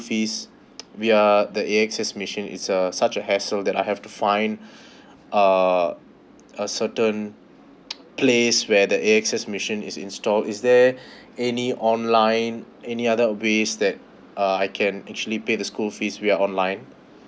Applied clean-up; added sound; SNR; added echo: none; none; none; none.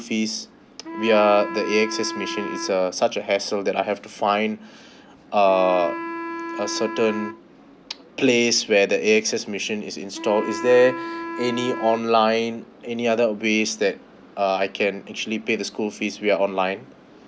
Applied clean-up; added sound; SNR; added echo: none; Wind instrument, woodwind instrument; 10 dB; none.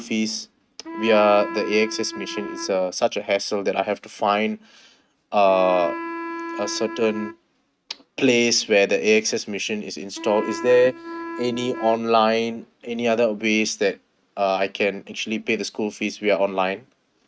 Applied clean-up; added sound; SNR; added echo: neural mask model RNNoise.